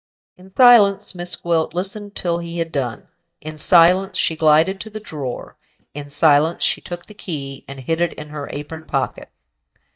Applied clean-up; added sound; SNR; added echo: neural mask model DeepFilterNet 3.